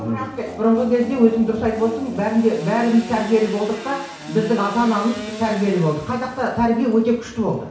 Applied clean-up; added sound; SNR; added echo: none; Sawing / Engine; 15 dB; reverberation time 0.6 s.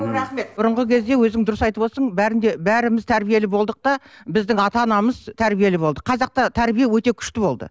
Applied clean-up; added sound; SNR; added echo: none; none; none; none.